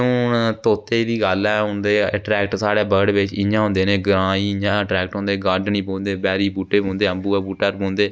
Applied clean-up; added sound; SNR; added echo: none; none; none; none.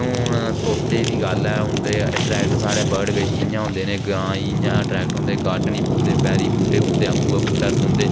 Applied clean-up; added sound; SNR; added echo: none; Fire; -5 dB; none.